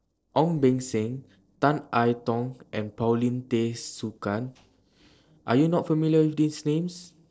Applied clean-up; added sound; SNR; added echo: neural separator model SepFormer DNS4.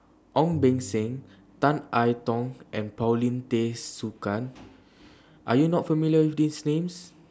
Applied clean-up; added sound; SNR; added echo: none; Bowed string instrument; 19 dB; none.